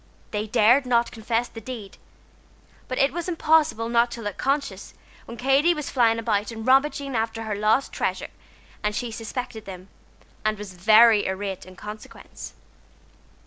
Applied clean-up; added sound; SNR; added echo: none; none; none; none.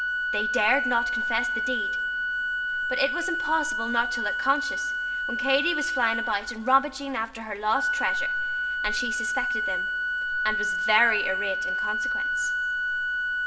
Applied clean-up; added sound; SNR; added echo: none; Organ; -2 dB; reverberation time 2.8 s.